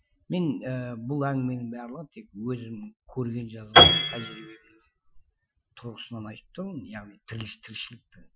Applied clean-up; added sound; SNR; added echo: classical method Wiener filter.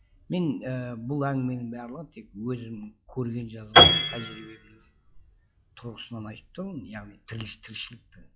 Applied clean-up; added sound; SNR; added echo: classical method log-MMSE.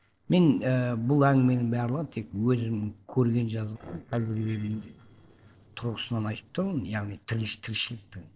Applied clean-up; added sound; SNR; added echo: neural separator model SepFormer DNS4.